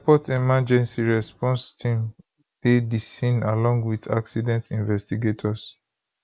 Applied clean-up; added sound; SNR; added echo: none; none; none; none.